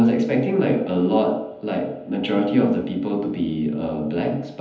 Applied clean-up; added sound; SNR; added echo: none; none; none; reverberation time 0.9 s.